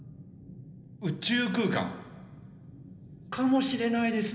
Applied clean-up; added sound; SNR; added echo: none; none; none; reverberation time 0.8 s.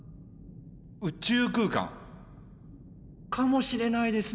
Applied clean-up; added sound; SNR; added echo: none; none; none; none.